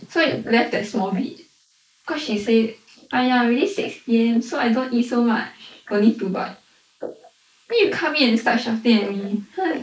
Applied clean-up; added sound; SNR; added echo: neural mask model Resemble Enhance denoiser.